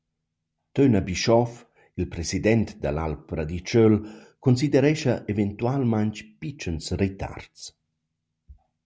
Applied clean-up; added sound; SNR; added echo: none; none; none; none.